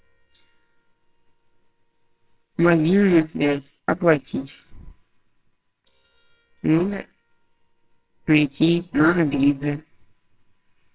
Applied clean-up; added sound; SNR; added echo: neural separator model SepFormer WHAMR!.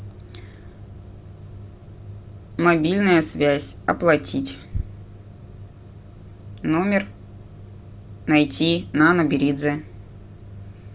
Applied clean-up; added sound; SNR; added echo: none; none; none; none.